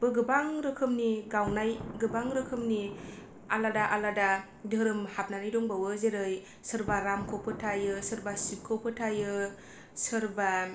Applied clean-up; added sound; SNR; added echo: none; Thunder; 16 dB; reverberation time 0.4 s.